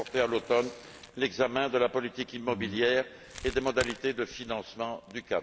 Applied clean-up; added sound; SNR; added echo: none; Crackle + Fire; 18 dB; none.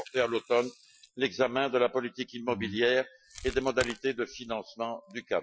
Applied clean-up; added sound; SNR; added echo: classical method Wiener filter.